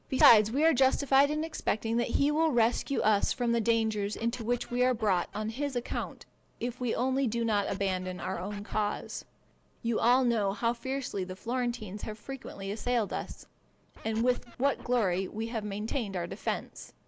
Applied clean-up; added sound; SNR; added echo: none; Scratching (performance technique); 18 dB; none.